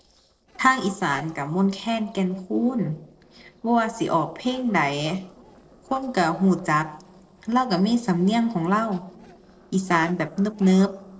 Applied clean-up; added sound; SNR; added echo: neural separator model SepFormer DNS4.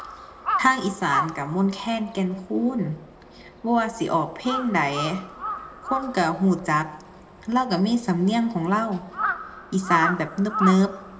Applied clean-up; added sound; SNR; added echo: none; Crow; 8 dB; reverberation time 1.1 s.